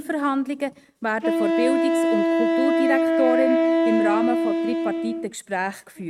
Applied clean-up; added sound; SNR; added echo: neural mask model RNNoise.